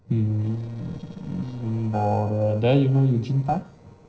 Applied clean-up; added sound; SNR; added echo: neural separator model SepFormer DNS4.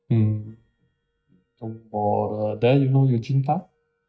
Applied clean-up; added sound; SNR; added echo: neural mask model DeepFilterNet 3.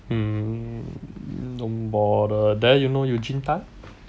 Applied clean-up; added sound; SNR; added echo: none; none; none; none.